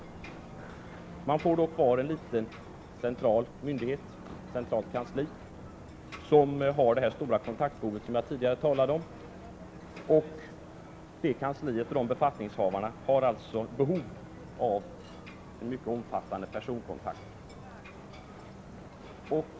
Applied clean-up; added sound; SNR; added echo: none; Ocean; 14 dB; none.